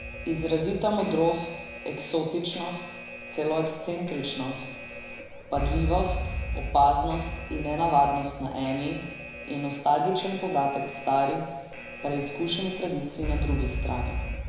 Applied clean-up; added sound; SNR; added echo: none; Alarm; 7 dB; reverberation time 1.0 s.